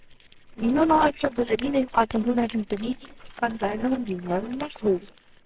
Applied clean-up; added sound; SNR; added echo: neural separator model SepFormer WHAMR!.